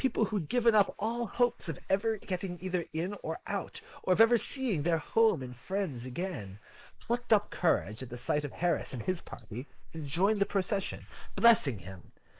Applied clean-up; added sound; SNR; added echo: neural mask model Resemble Enhance denoiser.